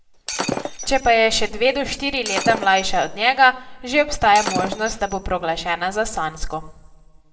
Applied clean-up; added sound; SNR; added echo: none; Shatter; 10 dB; reverberation time 0.5 s.